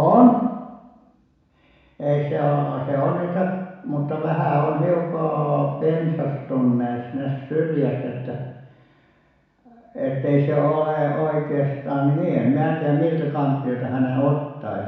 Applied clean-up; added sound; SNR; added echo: none; none; none; reverberation time 1.1 s.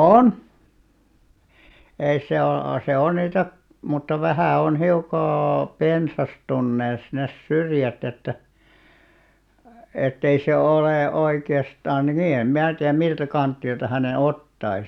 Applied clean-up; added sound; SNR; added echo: none; none; none; none.